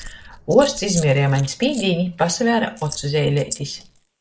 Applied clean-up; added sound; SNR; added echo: neural mask model Resemble Enhance denoiser.